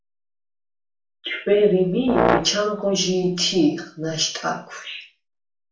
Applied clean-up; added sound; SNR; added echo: none; Brass instrument; 1 dB; reverberation time 0.4 s.